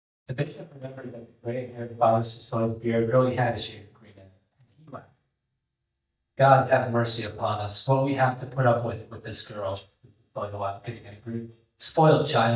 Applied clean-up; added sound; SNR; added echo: neural mask model DeepFilterNet 3.